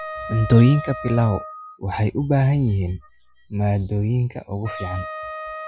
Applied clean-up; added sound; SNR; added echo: classical method Wiener filter.